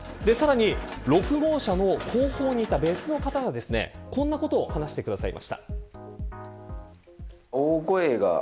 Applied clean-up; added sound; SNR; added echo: none; Mechanisms; 14 dB; none.